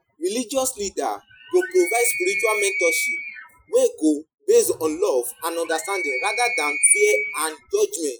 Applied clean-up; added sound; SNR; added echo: classical method Wiener filter.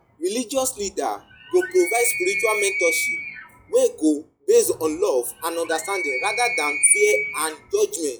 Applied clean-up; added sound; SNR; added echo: classical method log-MMSE.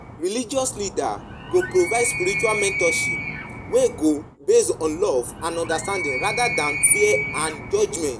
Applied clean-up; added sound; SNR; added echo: none; Animal; 6 dB; none.